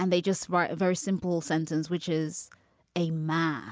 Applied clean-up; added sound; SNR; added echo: none; none; none; none.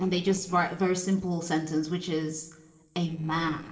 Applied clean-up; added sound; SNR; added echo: neural separator model SepFormer DNS4.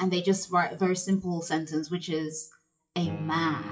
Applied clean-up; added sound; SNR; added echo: classical method WPE with log-MMSE.